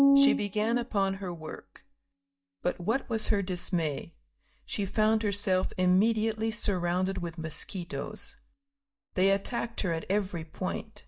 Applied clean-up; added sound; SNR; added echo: neural mask model DeepFilterNet 3.